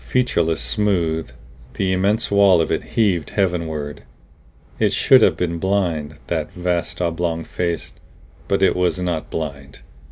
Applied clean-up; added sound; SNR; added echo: none; none; none; none.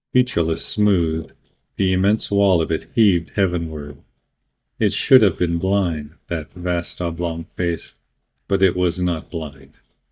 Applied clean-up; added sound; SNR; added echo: neural mask model DeepFilterNet 3.